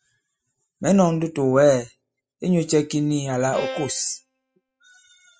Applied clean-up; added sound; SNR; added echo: classical method spectral subtraction.